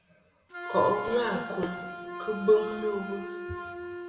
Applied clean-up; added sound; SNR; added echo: none; Wind instrument, woodwind instrument; 10 dB; reverberation time 1.6 s.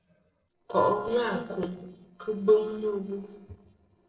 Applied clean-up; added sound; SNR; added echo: neural separator model SepFormer DNS4.